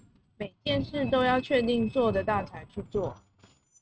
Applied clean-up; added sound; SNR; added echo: neural mask model RNNoise.